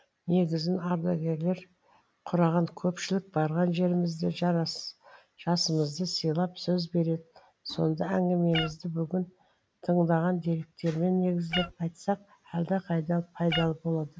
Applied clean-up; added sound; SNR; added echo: none; Meow; 9 dB; none.